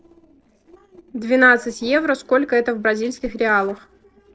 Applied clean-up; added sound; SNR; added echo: neural separator model SepFormer DNS4.